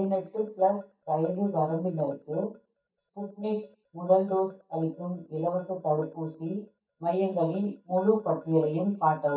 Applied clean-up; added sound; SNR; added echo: neural mask model DeepFilterNet 3.